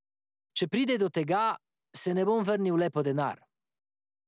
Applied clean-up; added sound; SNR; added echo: none; none; none; none.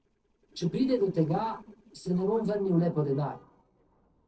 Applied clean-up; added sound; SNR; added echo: neural separator model SepFormer DNS4.